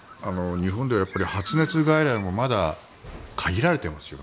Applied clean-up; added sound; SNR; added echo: none; Bird; 20 dB; none.